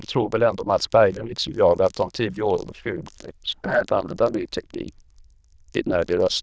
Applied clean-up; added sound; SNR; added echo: neural diffusion model UNIVERSE++.